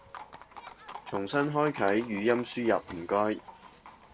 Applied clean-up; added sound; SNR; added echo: none; Livestock, farm animals, working animals; 16 dB; none.